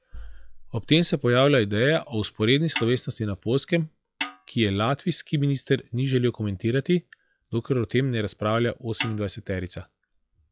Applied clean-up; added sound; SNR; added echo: classical method log-MMSE.